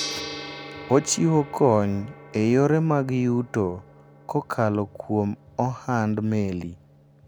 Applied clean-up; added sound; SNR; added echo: none; Gong; 17 dB; none.